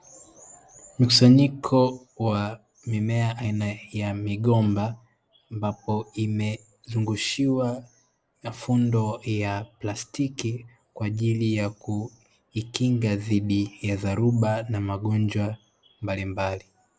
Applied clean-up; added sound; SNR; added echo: none; none; none; none.